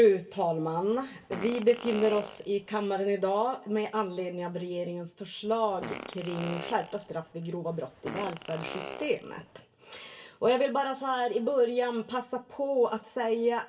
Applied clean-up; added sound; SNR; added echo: none; Fart; 12 dB; reverberation time 0.2 s.